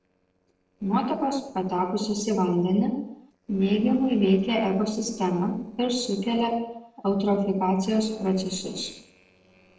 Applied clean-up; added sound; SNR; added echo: neural separator model SepFormer DNS4.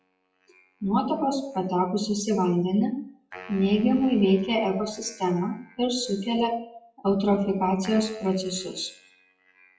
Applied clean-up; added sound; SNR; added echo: classical method WPE with log-MMSE.